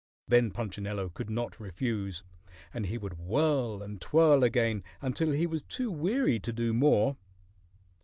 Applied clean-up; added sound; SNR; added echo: none; none; none; none.